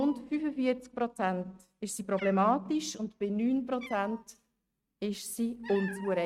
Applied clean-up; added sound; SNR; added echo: neural mask model RNNoise.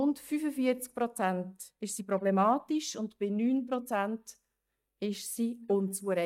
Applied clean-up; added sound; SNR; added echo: neural mask model DeepFilterNet 3.